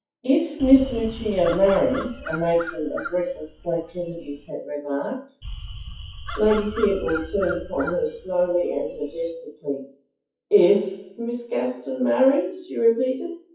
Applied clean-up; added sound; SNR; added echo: classical method WPE with log-MMSE.